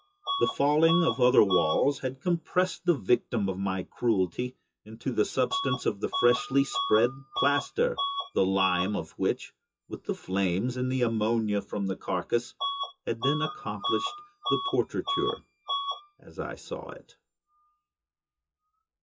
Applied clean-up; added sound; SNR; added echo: classical method WPE with log-MMSE.